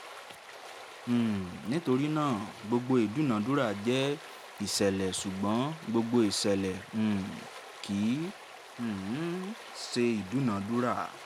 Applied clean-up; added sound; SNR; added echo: none; Stream; 16 dB; none.